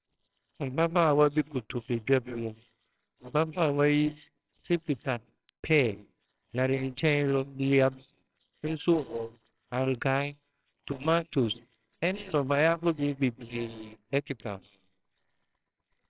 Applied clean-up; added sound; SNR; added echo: neural separator model SepFormer WHAMR!.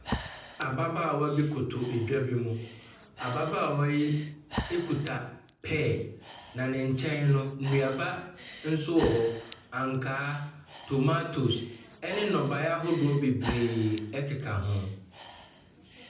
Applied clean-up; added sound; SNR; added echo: none; Breathing; 13 dB; reverberation time 0.6 s.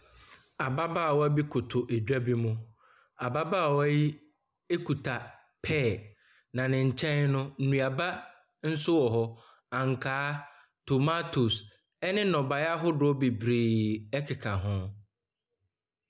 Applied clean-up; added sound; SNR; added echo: none; none; none; none.